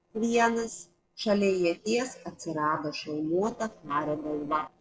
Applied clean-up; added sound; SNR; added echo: neural separator model SepFormer DNS4.